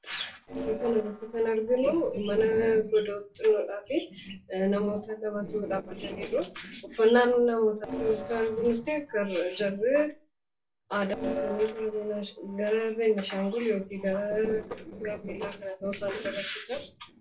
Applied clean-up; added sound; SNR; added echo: neural separator model SepFormer DNS4.